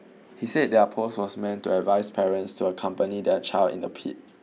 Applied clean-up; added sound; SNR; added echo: none; none; none; none.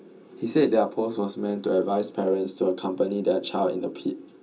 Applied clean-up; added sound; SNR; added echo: none; none; none; reverberation time 0.2 s.